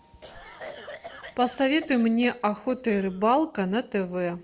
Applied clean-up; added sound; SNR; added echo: none; Cough; 18 dB; none.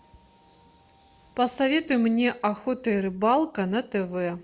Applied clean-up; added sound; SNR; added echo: none; none; none; none.